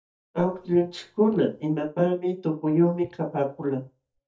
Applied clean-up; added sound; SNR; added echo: neural mask model DeepFilterNet 3.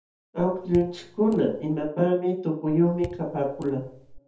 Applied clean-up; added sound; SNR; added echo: none; Raindrop / Drip; 18 dB; reverberation time 0.5 s.